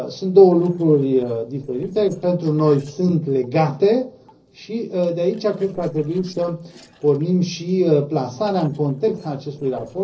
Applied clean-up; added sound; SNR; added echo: neural separator model SepFormer DNS4.